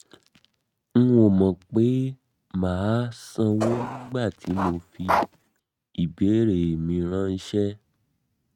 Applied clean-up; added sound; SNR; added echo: neural mask model RNNoise.